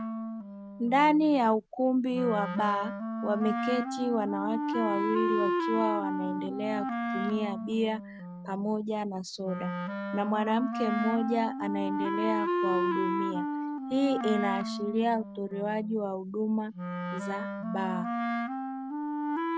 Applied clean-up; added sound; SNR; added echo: none; Wind instrument, woodwind instrument; 2 dB; none.